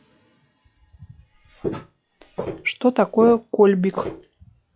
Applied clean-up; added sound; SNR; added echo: classical method log-MMSE.